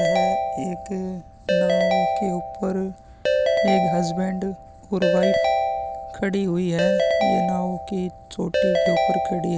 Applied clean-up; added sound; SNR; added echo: none; Ringtone / Keyboard (musical); -3 dB; none.